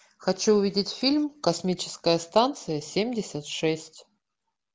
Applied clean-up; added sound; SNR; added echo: none; none; none; none.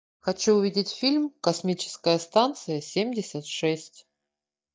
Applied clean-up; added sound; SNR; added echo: neural mask model DeepFilterNet 3.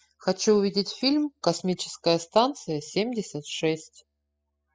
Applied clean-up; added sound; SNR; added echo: classical method spectral subtraction.